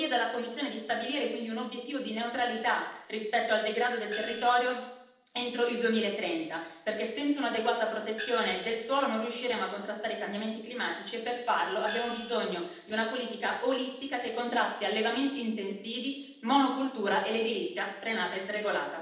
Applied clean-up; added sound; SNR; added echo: neural separator model SepFormer DNS4.